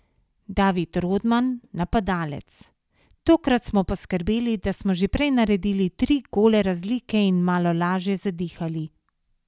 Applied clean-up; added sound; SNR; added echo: none; none; none; none.